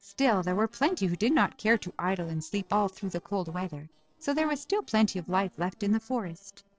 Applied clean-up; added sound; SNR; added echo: neural separator model SepFormer DNS4.